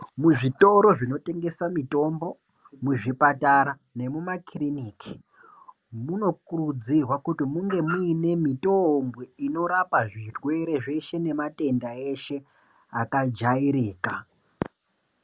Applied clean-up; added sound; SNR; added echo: none; none; none; none.